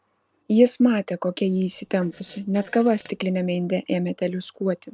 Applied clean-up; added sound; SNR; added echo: neural separator model SepFormer DNS4.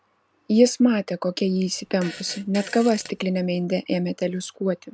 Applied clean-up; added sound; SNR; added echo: none; Fart; 18 dB; none.